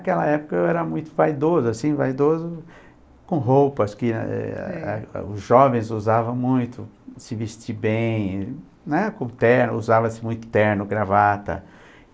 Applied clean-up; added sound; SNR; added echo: none; none; none; none.